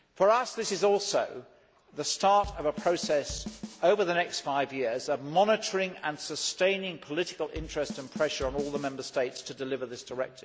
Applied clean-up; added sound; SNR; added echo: none; Drum kit; 14 dB; none.